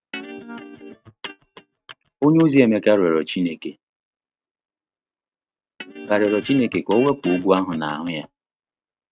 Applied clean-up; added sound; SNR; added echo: neural mask model RNNoise.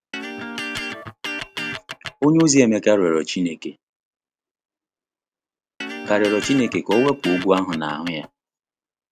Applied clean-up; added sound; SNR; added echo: none; Electric guitar; 9 dB; none.